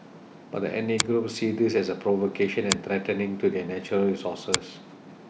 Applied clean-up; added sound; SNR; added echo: none; Finger snapping; 9 dB; none.